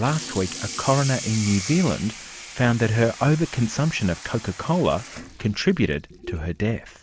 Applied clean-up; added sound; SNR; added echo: none; Sink (filling or washing) / Water tap, faucet; 13 dB; none.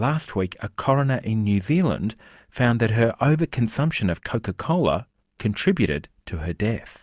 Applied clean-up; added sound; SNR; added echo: none; none; none; none.